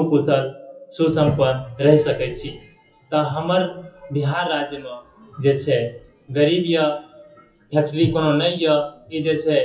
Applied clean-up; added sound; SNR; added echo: classical method WPE with log-MMSE.